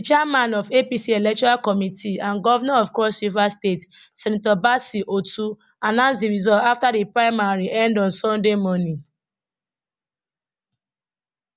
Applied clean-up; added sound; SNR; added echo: none; none; none; none.